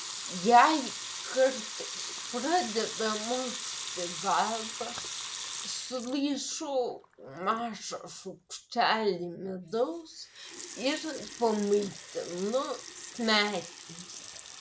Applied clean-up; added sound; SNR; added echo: none; Sink (filling or washing) / Water tap, faucet / Liquid; 10 dB; none.